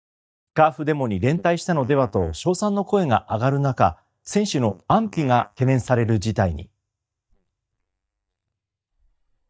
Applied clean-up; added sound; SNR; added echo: neural mask model DeepFilterNet 3.